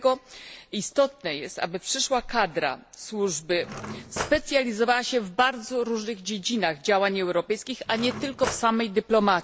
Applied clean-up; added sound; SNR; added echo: none; Cutlery, silverware / Drawer open or close; 10 dB; none.